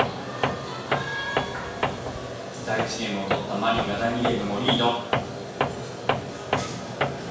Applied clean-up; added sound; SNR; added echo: none; Tools; 1 dB; reverberation time 0.7 s.